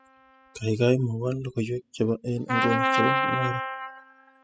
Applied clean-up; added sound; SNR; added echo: classical method spectral subtraction.